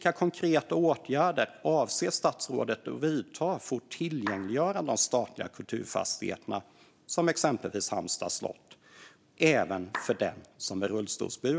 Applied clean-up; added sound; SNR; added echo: none; Clapping; 11 dB; none.